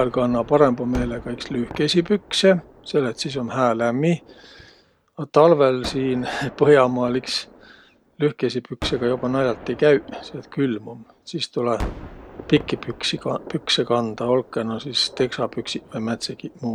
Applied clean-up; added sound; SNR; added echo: none; Gunshot, gunfire; 17 dB; none.